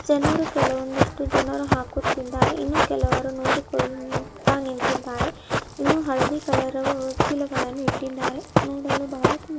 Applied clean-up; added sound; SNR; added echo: none; Run; -2 dB; none.